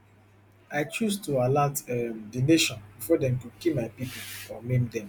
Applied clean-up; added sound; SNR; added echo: none; none; none; none.